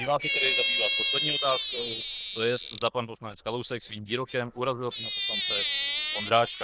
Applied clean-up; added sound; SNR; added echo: neural diffusion model UNIVERSE++.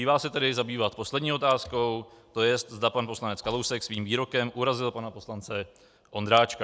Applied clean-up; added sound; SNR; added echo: none; none; none; none.